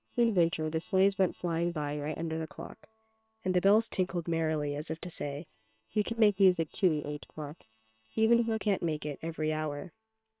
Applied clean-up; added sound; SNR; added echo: neural separator model SepFormer WHAM!.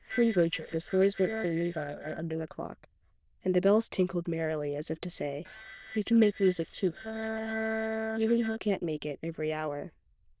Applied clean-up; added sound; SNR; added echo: neural diffusion model UNIVERSE++.